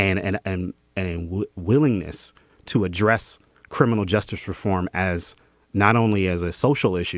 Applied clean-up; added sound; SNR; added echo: none; none; none; none.